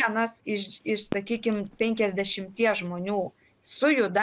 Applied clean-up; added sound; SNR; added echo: none; Fireworks; 17 dB; none.